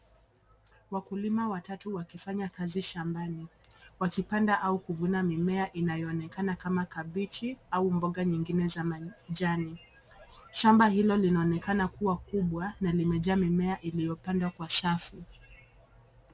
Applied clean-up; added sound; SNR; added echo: none; none; none; none.